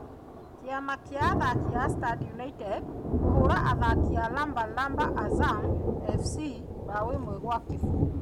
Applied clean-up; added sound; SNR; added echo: none; Thunder; -3 dB; none.